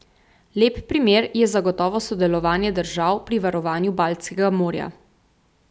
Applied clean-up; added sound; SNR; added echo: none; none; none; none.